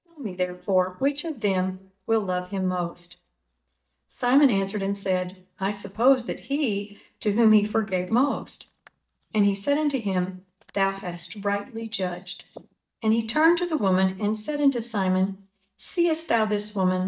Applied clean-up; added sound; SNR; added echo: neural mask model DeepFilterNet 3.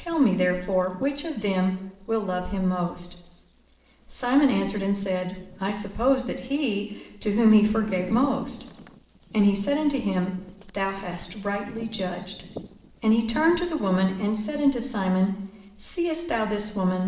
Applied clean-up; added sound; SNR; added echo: neural separator model SepFormer DNS4.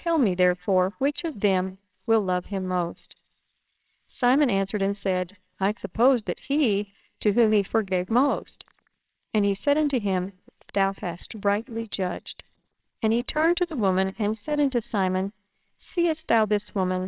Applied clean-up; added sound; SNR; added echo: neural separator model SepFormer WHAMR!.